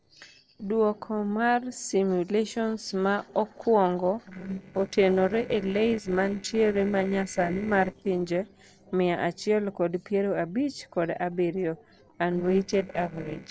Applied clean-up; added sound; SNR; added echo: neural separator model SepFormer DNS4.